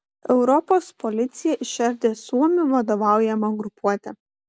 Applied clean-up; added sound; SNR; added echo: none; none; none; none.